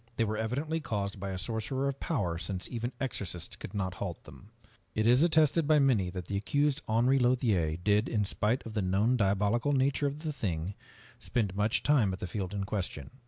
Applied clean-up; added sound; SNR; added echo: none; none; none; none.